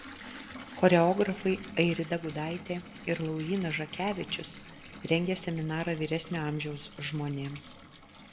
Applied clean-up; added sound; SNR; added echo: none; Bathtub (filling or washing) / Water tap, faucet; 15 dB; reverberation time 1.2 s.